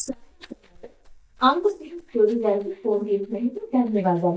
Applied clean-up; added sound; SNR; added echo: neural mask model DeepFilterNet 3.